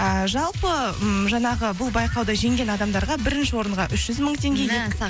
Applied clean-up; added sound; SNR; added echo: none; none; none; none.